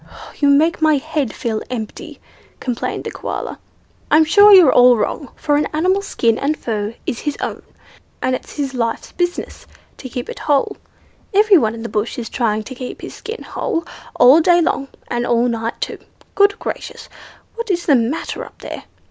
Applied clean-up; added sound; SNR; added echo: none; none; none; none.